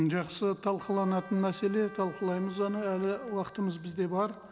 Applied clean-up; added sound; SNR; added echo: none; Bell + Trumpet; 16 dB; none.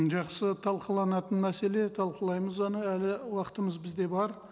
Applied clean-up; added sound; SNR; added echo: none; none; none; none.